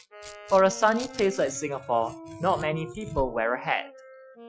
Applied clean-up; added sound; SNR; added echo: classical method Wiener filter.